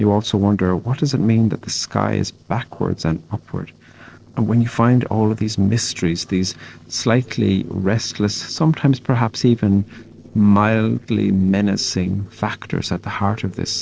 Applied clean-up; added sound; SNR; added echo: neural separator model SepFormer DNS4.